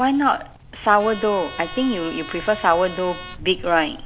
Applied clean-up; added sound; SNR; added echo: none; Trumpet + Cricket; 15 dB; none.